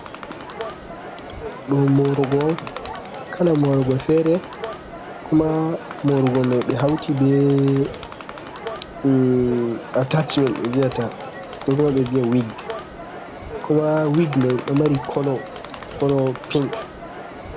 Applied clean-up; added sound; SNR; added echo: none; Crowd; 12 dB; none.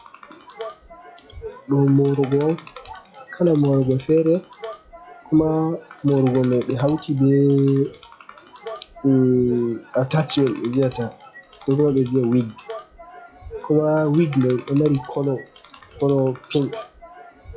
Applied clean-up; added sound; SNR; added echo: classical method log-MMSE.